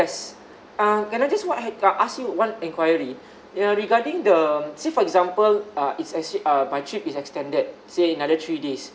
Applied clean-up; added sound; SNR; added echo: none; none; none; none.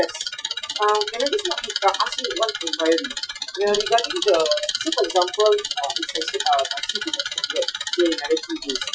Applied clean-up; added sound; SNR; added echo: classical method Wiener filter.